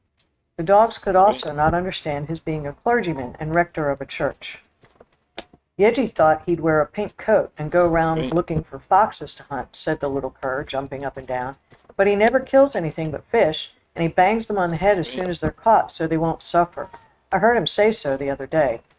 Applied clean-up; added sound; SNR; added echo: neural mask model RNNoise.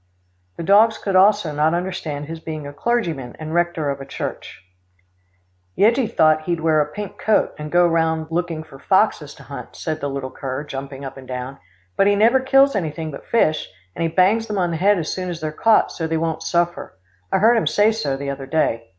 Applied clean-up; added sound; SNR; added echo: none; none; none; none.